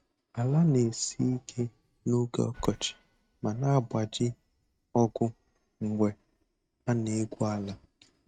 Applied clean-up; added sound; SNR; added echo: neural mask model RNNoise.